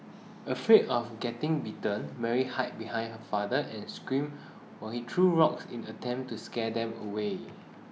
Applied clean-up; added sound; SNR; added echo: none; none; none; none.